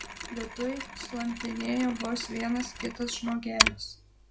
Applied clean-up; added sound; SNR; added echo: none; Mechanisms; 1 dB; none.